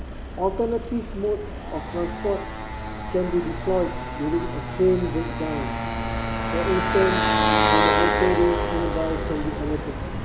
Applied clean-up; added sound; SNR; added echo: none; Motorcycle; -1 dB; none.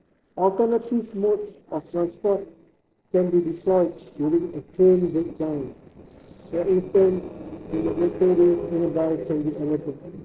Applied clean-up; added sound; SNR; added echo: neural separator model SepFormer DNS4.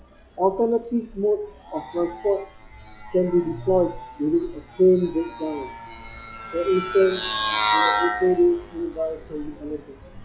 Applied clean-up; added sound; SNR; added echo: classical method log-MMSE.